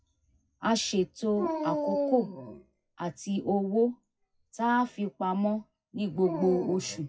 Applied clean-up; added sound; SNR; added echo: classical method WPE with log-MMSE.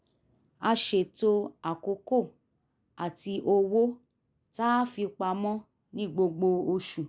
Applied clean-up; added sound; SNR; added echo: none; none; none; none.